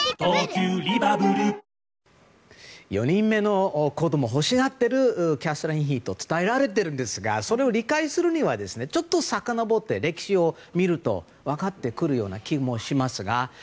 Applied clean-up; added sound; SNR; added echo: none; none; none; none.